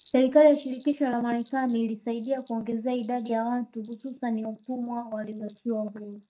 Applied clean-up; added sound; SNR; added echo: neural mask model DeepFilterNet 3.